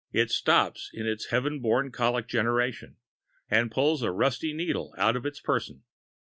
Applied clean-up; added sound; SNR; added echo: none; none; none; none.